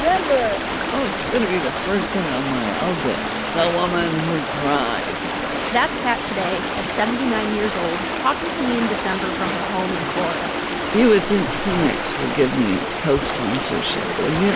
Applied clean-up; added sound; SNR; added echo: none; Stream; 3 dB; none.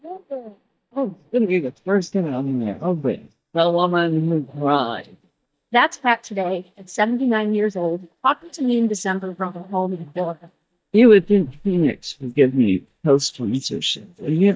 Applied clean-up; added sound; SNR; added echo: neural mask model DeepFilterNet 3.